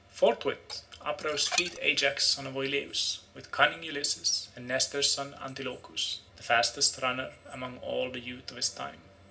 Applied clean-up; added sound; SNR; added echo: none; Dishes, pots, and pans; 6 dB; reverberation time 0.4 s.